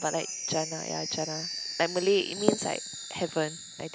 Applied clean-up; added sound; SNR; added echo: none; Chime; 7 dB; none.